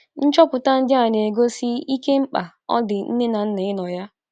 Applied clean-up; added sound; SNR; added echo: none; none; none; none.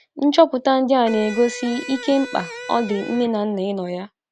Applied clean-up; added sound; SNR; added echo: none; Electric guitar; 14 dB; none.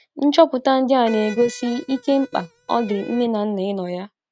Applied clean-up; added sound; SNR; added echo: neural mask model RNNoise.